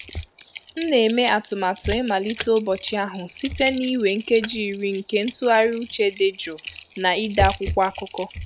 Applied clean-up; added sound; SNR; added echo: none; Typing; 12 dB; none.